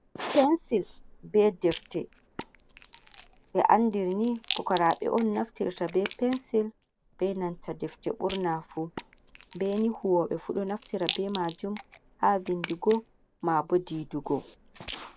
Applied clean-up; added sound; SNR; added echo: none; Rattle; 15 dB; none.